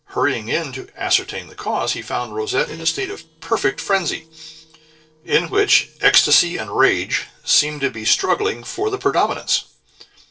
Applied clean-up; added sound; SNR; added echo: neural separator model SepFormer DNS4.